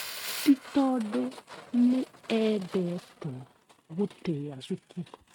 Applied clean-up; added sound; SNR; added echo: neural mask model RNNoise.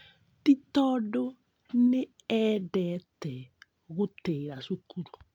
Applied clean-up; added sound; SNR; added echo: none; none; none; none.